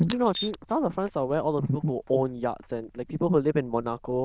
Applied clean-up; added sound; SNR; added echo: neural diffusion model UNIVERSE++.